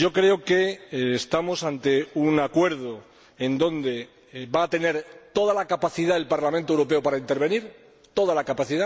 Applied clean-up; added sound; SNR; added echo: none; none; none; none.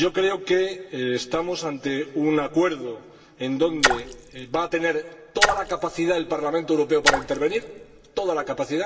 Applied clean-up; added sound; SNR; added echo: none; Splash, splatter; 2 dB; reverberation time 2.8 s.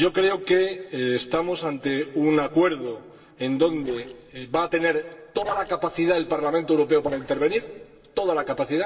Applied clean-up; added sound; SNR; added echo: neural separator model SepFormer DNS4.